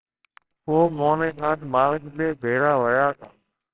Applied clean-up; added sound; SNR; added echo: neural separator model SepFormer WHAMR!.